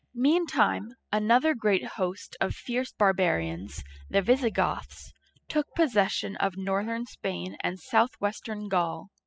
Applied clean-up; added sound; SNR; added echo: classical method spectral subtraction.